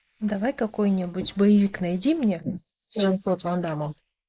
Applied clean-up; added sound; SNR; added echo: neural mask model Resemble Enhance denoiser.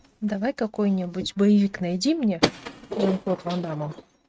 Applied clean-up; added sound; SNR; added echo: neural mask model RNNoise.